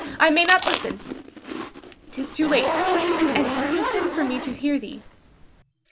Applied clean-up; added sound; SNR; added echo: none; Chewing, mastication + Zipper (clothing); 1 dB; none.